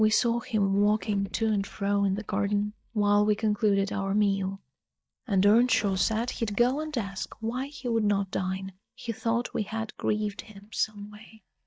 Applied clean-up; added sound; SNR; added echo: neural mask model DeepFilterNet 3.